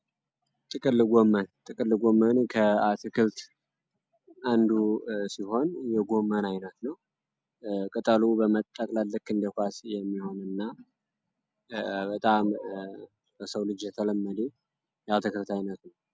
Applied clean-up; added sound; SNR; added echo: none; none; none; none.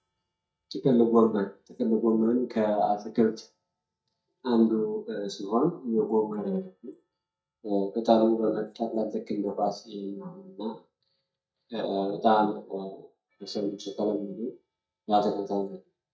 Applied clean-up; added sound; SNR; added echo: neural mask model DeepFilterNet 3.